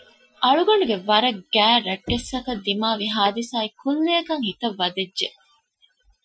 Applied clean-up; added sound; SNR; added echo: classical method Wiener filter.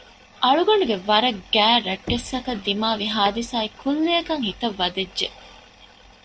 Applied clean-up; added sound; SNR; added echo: none; Knock; 17 dB; none.